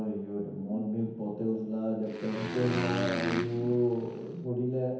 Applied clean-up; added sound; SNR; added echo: none; Motorcycle; 5 dB; reverberation time 1.0 s.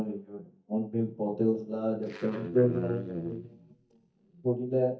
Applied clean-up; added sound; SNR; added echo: neural mask model DeepFilterNet 3.